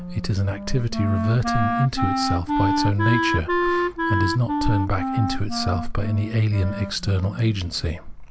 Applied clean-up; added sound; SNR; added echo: none; Wind instrument, woodwind instrument; 3 dB; none.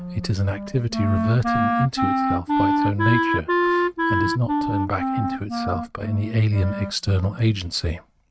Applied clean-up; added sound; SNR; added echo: neural mask model RNNoise.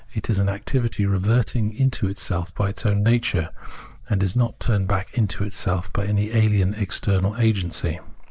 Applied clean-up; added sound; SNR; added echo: neural mask model Resemble Enhance denoiser.